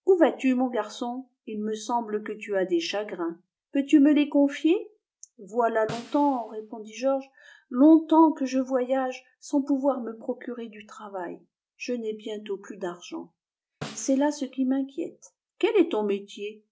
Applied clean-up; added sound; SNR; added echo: none; Snare drum; 20 dB; none.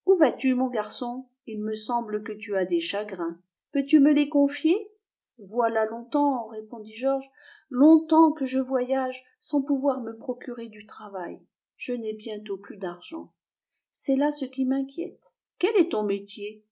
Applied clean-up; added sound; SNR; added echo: none; none; none; none.